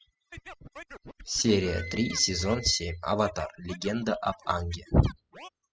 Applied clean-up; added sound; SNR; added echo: classical method spectral subtraction.